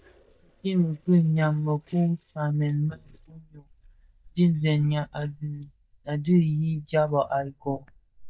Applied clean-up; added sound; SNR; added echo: neural mask model DeepFilterNet 3.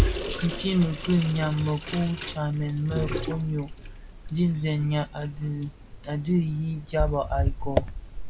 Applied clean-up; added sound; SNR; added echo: none; Sink (filling or washing) / Water tap, faucet; 5 dB; none.